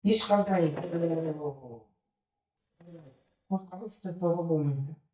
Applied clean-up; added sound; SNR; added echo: neural mask model DeepFilterNet 3.